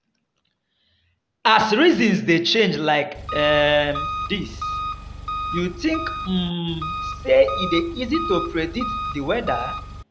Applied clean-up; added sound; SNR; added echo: none; Engine; 7 dB; none.